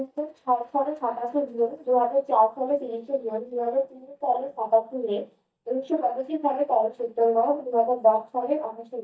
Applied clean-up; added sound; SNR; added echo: neural mask model DeepFilterNet 3.